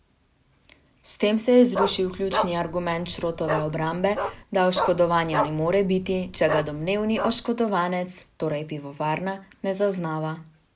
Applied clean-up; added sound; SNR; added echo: none; Bark; 6 dB; none.